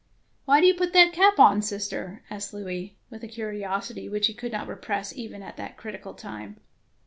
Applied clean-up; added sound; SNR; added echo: none; none; none; none.